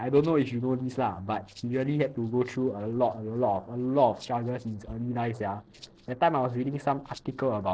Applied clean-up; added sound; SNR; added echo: neural separator model SepFormer DNS4.